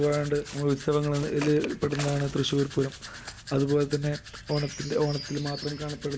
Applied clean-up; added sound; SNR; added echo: none; Bird + Domestic sounds, home sounds; 13 dB; none.